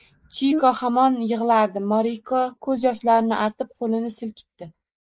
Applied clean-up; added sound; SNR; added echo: neural mask model Resemble Enhance denoiser.